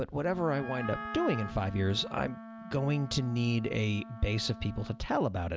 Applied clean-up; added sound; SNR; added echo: none; Wind instrument, woodwind instrument + Wind instrument, woodwind instrument; 13 dB; none.